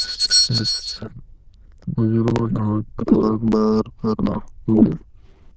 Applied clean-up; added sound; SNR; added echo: neural diffusion model UNIVERSE++.